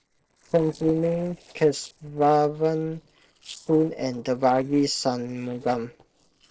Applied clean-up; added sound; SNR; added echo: neural separator model SepFormer DNS4.